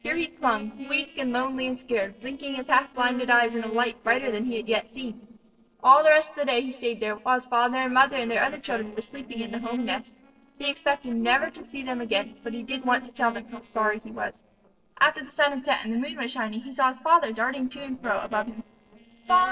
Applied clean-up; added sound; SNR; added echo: neural separator model SepFormer DNS4.